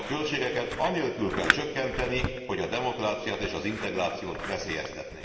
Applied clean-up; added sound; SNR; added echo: none; Scissors; 6 dB; reverberation time 1.6 s.